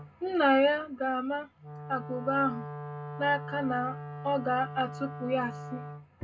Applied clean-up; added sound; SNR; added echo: none; Wind instrument, woodwind instrument; 11 dB; reverberation time 0.2 s.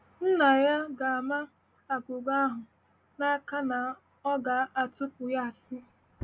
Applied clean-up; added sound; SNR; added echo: none; none; none; none.